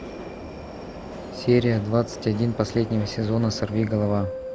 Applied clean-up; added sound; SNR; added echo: none; Subway, metro, underground; 11 dB; none.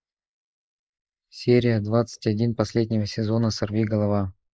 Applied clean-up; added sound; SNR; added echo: neural mask model Resemble Enhance denoiser.